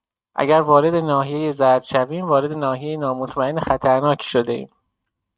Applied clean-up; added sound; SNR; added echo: neural mask model RNNoise.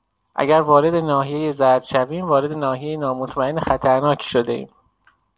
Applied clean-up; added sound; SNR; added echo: none; Walk, footsteps; 16 dB; none.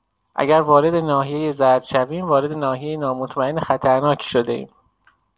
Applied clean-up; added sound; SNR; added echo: none; none; none; none.